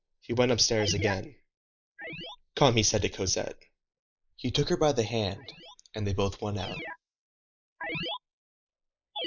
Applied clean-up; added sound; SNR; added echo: neural mask model Resemble Enhance denoiser.